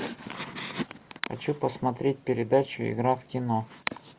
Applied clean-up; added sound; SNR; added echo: none; none; none; none.